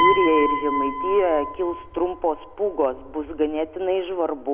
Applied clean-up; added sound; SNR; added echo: none; Piano; 4 dB; none.